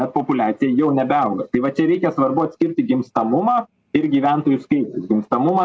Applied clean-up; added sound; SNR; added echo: none; none; none; none.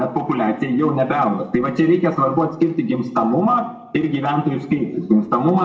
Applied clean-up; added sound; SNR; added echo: none; none; none; reverberation time 0.7 s.